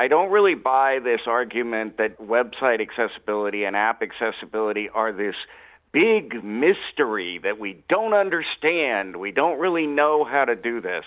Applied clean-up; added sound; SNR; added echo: none; none; none; none.